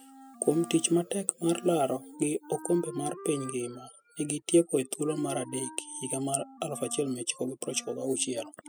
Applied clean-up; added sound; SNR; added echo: classical method spectral subtraction.